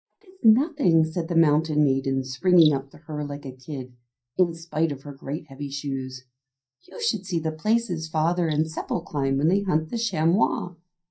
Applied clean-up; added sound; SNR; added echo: neural mask model DeepFilterNet 3.